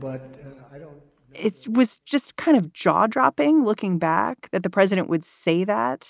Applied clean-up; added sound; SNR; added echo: none; none; none; none.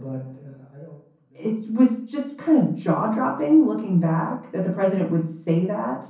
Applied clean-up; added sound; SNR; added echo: none; none; none; reverberation time 0.6 s.